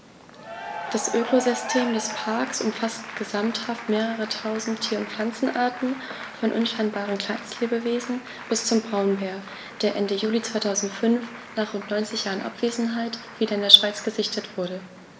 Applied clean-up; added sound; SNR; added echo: none; Applause / Cheering; 12 dB; none.